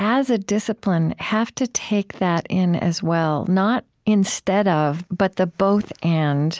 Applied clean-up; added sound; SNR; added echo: none; none; none; none.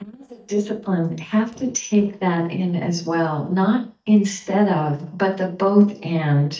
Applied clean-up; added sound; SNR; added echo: neural mask model DeepFilterNet 3.